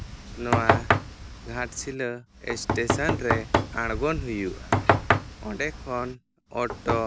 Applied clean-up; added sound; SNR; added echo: none; Knock; -3 dB; none.